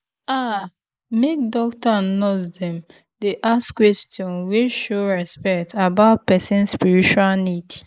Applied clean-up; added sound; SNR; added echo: neural mask model Resemble Enhance denoiser.